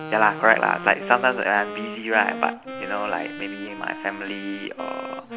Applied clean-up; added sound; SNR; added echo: none; Wind instrument, woodwind instrument; 10 dB; none.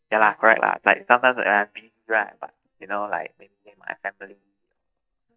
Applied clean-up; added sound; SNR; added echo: neural mask model DeepFilterNet 3.